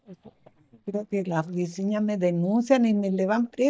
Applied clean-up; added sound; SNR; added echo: neural mask model DeepFilterNet 3.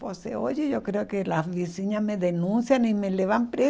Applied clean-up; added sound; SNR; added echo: none; none; none; none.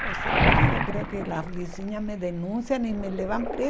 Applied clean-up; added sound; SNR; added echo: none; Waves, surf; -3 dB; none.